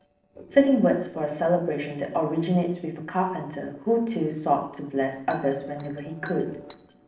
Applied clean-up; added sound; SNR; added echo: neural separator model SepFormer DNS4.